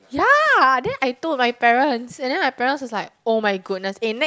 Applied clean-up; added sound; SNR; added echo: none; none; none; none.